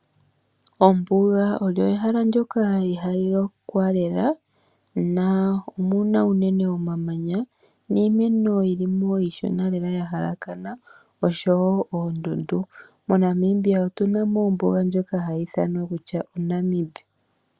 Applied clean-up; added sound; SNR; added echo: none; none; none; none.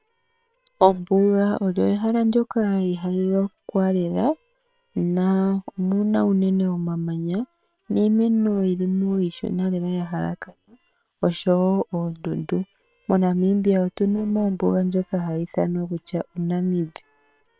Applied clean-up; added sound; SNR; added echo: neural separator model SepFormer WHAM!.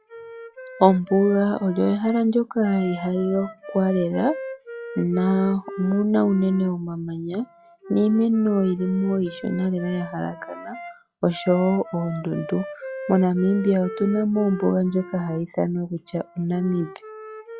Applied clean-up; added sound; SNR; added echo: classical method log-MMSE.